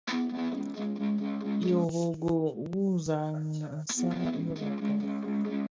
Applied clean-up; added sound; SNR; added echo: neural mask model RNNoise.